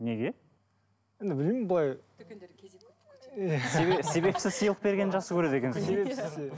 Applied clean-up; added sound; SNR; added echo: none; none; none; none.